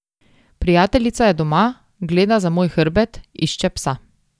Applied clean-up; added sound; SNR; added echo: none; none; none; none.